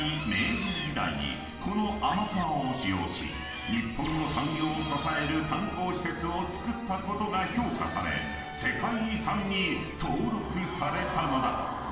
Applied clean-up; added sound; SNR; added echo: none; Livestock, farm animals, working animals; 15 dB; reverberation time 1.1 s.